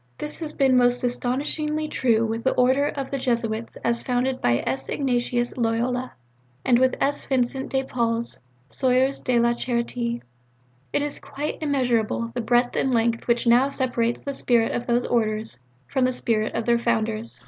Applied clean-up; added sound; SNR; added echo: none; none; none; none.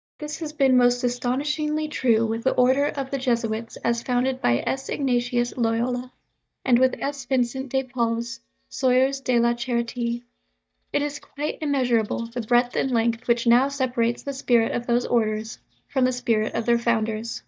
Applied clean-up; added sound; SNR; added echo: neural mask model DeepFilterNet 3.